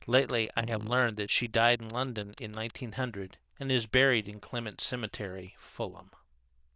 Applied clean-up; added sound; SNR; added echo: neural diffusion model UNIVERSE++.